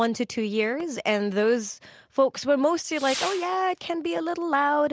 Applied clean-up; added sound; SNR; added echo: none; Whoosh, swoosh, swish / Fireworks; 18 dB; none.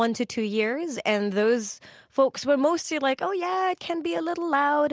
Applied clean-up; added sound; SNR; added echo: none; none; none; none.